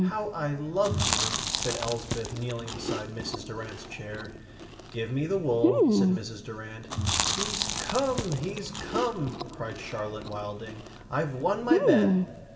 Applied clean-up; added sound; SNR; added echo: none; Chewing, mastication; -2 dB; reverberation time 1.6 s.